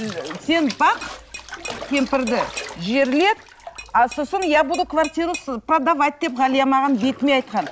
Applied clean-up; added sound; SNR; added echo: none; Bathtub (filling or washing) + Tap / Glass; 15 dB; none.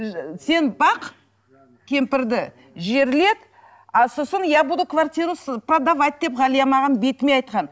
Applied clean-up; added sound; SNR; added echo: none; none; none; none.